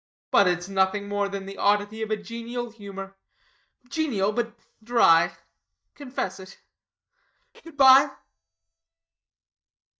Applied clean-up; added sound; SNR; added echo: neural mask model DeepFilterNet 3.